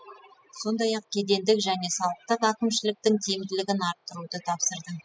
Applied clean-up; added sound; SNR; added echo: classical method spectral subtraction.